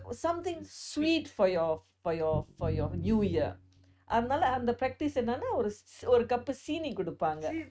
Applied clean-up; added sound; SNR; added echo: neural mask model RNNoise.